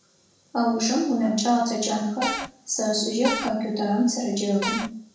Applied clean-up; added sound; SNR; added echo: none; Cupboard open or close / Door; 5 dB; reverberation time 0.6 s.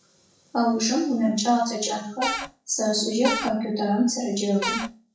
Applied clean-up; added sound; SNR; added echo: classical method WPE with log-MMSE.